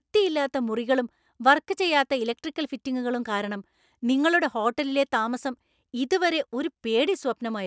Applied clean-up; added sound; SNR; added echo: none; none; none; none.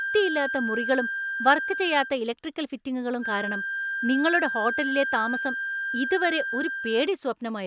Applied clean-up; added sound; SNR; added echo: none; Wind instrument, woodwind instrument; 4 dB; none.